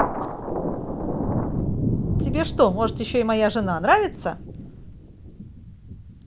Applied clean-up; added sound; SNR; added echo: none; Thunder; 2 dB; none.